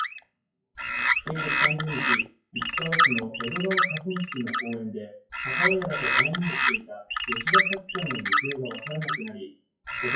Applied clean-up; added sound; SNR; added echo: classical method WPE with log-MMSE.